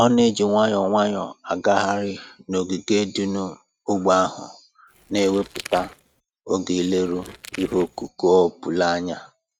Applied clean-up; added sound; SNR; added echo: neural mask model RNNoise.